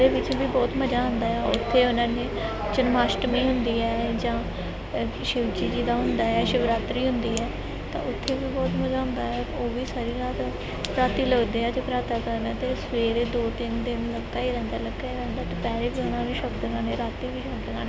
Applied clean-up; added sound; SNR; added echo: none; none; none; none.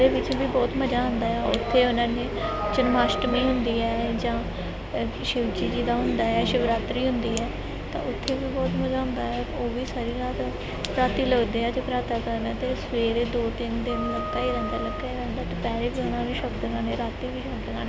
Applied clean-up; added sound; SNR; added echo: none; Wind instrument, woodwind instrument; 10 dB; none.